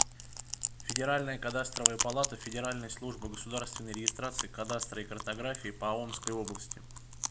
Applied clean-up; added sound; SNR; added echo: none; Chewing, mastication; 0 dB; none.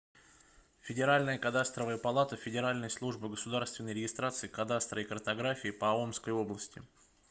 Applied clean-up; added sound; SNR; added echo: none; none; none; none.